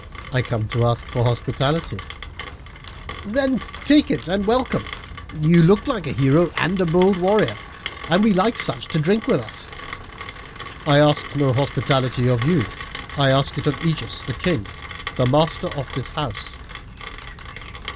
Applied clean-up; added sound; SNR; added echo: none; Rain; 12 dB; none.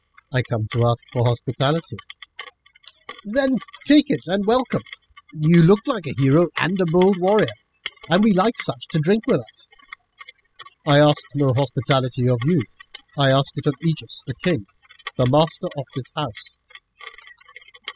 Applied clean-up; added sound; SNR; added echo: classical method spectral subtraction.